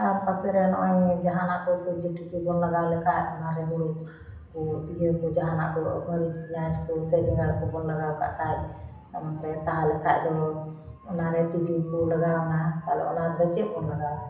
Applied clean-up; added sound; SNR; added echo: none; none; none; reverberation time 0.8 s.